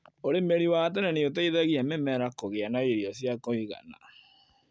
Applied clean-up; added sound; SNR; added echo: none; none; none; none.